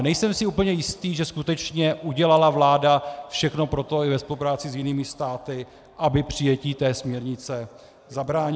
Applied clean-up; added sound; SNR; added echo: none; none; none; none.